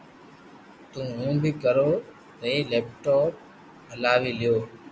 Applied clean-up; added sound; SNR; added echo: none; none; none; none.